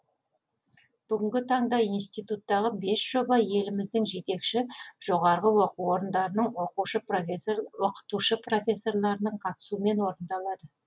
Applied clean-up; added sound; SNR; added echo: none; none; none; none.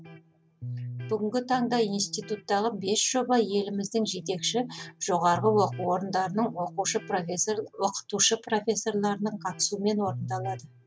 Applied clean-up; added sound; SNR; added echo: none; Electric guitar; 14 dB; none.